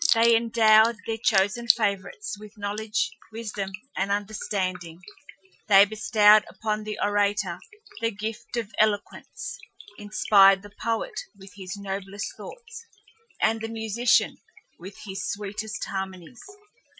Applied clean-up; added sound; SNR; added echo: classical method Wiener filter.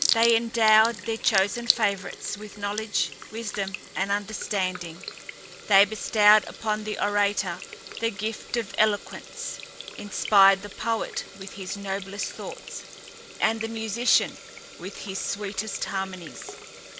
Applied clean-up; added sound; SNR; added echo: none; Sink (filling or washing) / Water tap, faucet; 10 dB; none.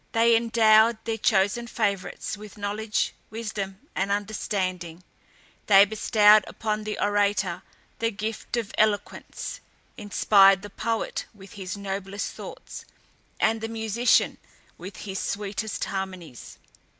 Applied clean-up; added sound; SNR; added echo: none; none; none; none.